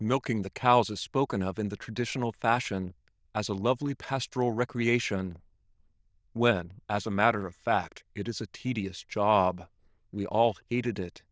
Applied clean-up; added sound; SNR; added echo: neural diffusion model UNIVERSE++.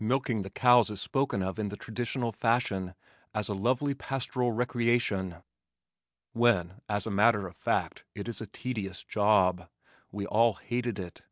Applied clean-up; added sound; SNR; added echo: none; none; none; none.